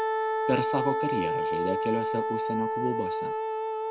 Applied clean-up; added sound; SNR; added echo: none; Wind instrument, woodwind instrument; -4 dB; none.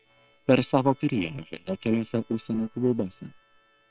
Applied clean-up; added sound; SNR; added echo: neural separator model SepFormer WHAM!.